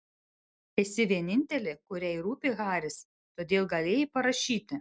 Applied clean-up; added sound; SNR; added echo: none; none; none; none.